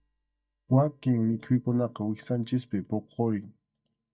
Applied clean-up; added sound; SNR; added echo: neural mask model DeepFilterNet 3.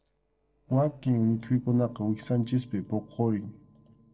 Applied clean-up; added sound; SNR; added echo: neural separator model SepFormer DNS4.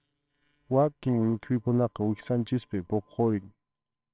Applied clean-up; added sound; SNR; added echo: neural separator model SepFormer WHAMR!.